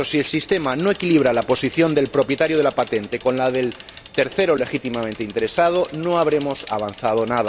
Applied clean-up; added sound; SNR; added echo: none; Bicycle; 15 dB; none.